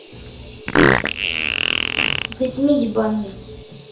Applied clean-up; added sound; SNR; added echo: none; Fart; -3 dB; reverberation time 0.7 s.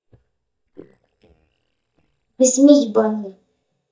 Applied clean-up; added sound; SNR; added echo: neural mask model DeepFilterNet 3.